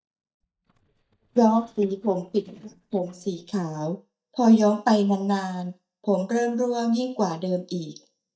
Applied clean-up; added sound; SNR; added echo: neural mask model DeepFilterNet 3.